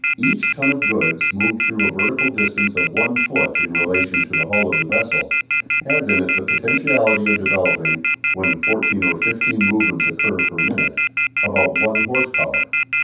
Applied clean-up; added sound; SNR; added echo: none; Telephone; -3 dB; reverberation time 0.7 s.